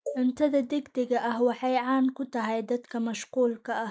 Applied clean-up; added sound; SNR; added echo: neural mask model Resemble Enhance denoiser.